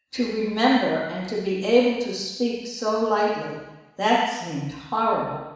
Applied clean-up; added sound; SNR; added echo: none; none; none; reverberation time 1.1 s.